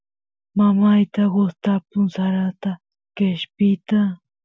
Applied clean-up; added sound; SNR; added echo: none; none; none; none.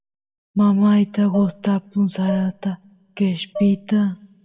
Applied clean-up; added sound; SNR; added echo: none; Dishes, pots, and pans; 15 dB; reverberation time 0.9 s.